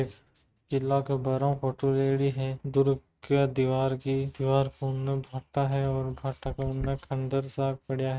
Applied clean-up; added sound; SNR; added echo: neural mask model RNNoise.